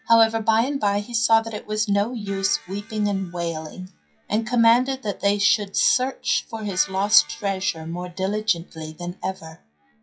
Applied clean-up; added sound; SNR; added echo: classical method WPE with log-MMSE.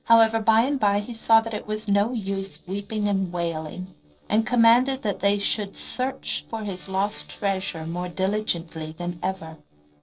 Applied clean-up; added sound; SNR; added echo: neural separator model SepFormer DNS4.